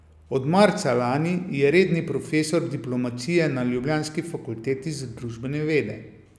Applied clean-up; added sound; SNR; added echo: none; none; none; none.